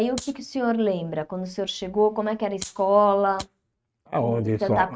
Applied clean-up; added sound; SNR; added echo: neural mask model RNNoise.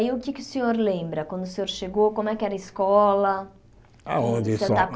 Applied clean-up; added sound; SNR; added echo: none; none; none; none.